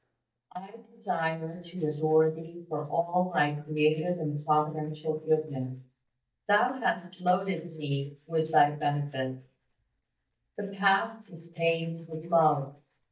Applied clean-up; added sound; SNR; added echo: neural mask model DeepFilterNet 3.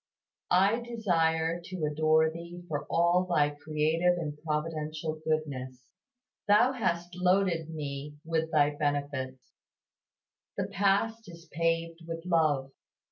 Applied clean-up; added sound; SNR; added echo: none; none; none; none.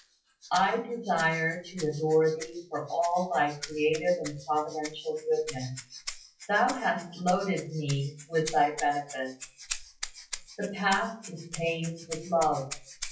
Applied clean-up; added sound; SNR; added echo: classical method WPE with log-MMSE.